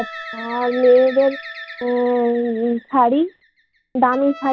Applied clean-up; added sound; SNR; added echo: none; Trumpet + Bird; 17 dB; none.